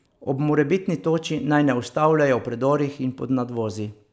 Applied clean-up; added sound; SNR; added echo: none; none; none; none.